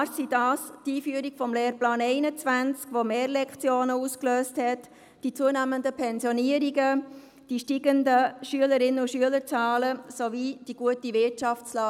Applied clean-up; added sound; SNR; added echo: none; none; none; none.